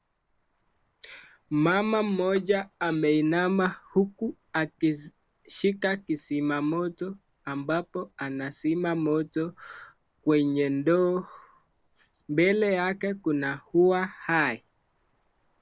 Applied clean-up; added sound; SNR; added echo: neural separator model SepFormer DNS4.